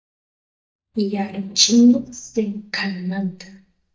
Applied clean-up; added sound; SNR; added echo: neural mask model DeepFilterNet 3.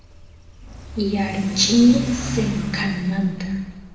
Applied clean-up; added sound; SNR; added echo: none; Accelerating, revving, vroom / Car; 11 dB; reverberation time 1.1 s.